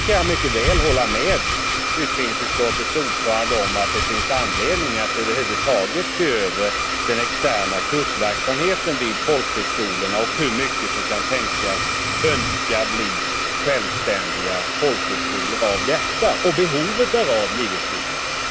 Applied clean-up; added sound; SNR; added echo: none; Domestic sounds, home sounds; -1 dB; none.